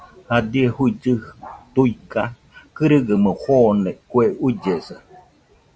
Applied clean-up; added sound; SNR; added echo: none; none; none; none.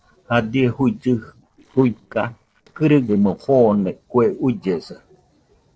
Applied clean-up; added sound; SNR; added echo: neural separator model SepFormer DNS4.